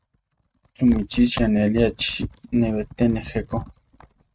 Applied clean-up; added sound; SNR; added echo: neural mask model RNNoise.